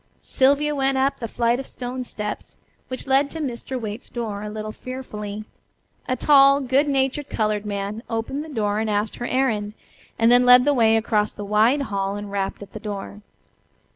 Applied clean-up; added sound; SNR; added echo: none; none; none; none.